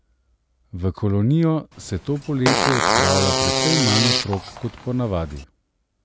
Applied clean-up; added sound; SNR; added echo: none; Fart; -1 dB; none.